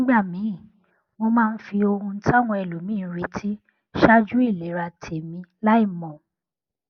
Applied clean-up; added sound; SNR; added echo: none; none; none; none.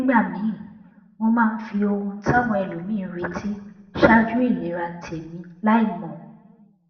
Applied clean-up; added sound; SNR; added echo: none; none; none; reverberation time 0.9 s.